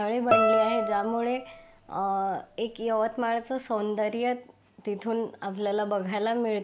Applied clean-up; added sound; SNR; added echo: none; Guitar; 2 dB; none.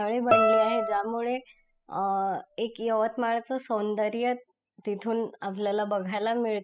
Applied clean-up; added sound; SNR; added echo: classical method spectral subtraction.